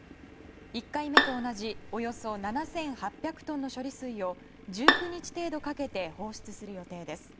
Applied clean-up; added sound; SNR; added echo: none; Bowed string instrument; -5 dB; none.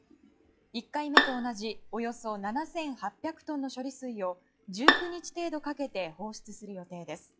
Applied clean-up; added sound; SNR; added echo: classical method log-MMSE.